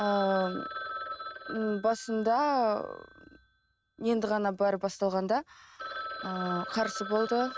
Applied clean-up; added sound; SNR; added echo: neural mask model RNNoise.